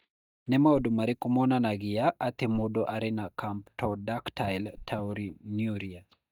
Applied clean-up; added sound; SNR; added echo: neural mask model DeepFilterNet 3.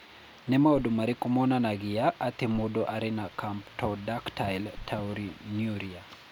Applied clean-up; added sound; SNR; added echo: none; Bass drum; 20 dB; none.